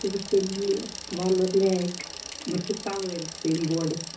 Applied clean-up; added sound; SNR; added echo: none; Bicycle; 11 dB; reverberation time 0.5 s.